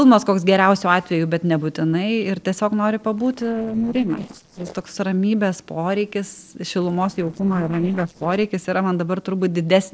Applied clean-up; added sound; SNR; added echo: neural separator model SepFormer DNS4.